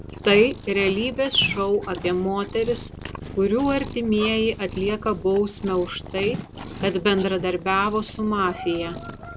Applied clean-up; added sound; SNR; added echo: none; Livestock, farm animals, working animals + Cat; 13 dB; none.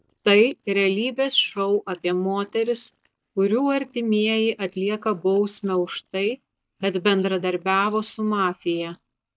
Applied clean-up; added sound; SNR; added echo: neural mask model DeepFilterNet 3.